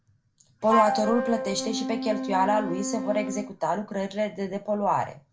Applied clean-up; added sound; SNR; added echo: none; Wind instrument, woodwind instrument; 5 dB; reverberation time 0.2 s.